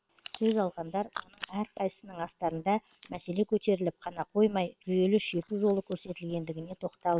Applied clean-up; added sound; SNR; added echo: neural separator model SepFormer WHAM!.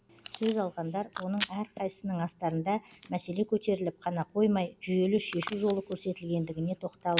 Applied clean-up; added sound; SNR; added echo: none; Packing tape, duct tape / Tearing; 14 dB; none.